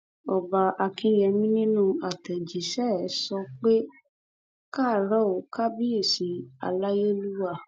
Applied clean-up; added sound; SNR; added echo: none; none; none; none.